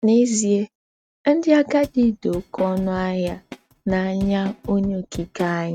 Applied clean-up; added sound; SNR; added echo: neural mask model RNNoise.